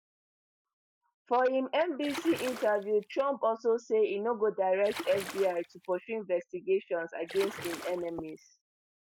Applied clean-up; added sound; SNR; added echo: none; Splash, splatter; 12 dB; none.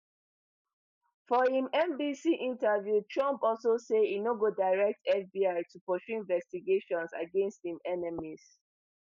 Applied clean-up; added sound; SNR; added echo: none; none; none; none.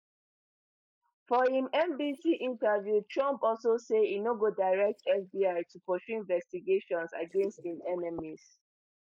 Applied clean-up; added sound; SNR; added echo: neural mask model Resemble Enhance denoiser.